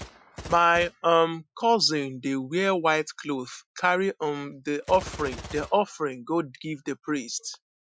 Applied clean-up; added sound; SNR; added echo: classical method Wiener filter.